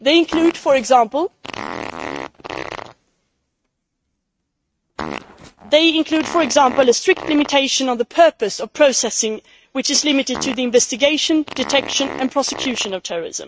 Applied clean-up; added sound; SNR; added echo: neural mask model RNNoise.